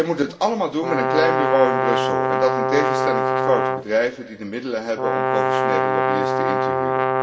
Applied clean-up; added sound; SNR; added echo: none; Brass instrument; -3 dB; reverberation time 2.6 s.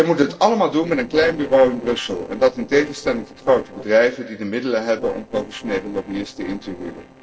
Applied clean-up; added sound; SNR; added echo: neural separator model SepFormer DNS4.